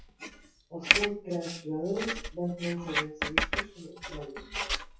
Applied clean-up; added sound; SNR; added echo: classical method WPE with log-MMSE.